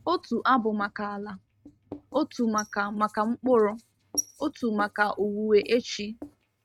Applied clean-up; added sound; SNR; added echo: neural mask model RNNoise.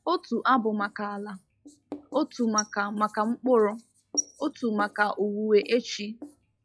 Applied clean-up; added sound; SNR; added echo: classical method log-MMSE.